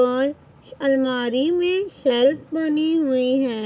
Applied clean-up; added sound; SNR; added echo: none; none; none; none.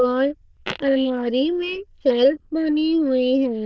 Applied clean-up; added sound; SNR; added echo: neural diffusion model UNIVERSE++.